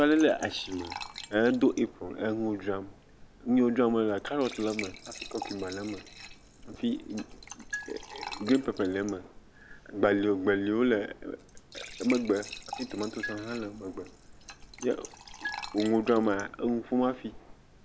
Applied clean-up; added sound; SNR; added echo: none; Fill (with liquid) / Trickle, dribble / Glass + Marimba, xylophone; 15 dB; none.